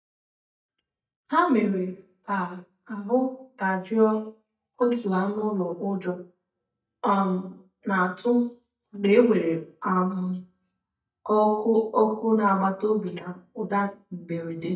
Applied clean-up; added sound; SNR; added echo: neural mask model DeepFilterNet 3.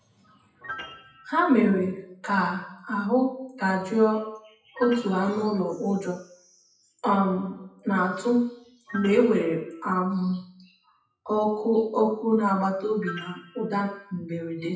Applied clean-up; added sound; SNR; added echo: classical method WPE with log-MMSE.